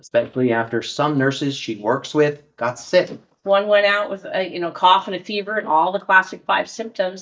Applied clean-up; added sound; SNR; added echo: neural mask model DeepFilterNet 3.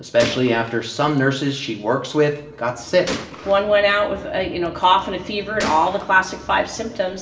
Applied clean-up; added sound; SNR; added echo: none; Gunshot, gunfire; 16 dB; reverberation time 0.7 s.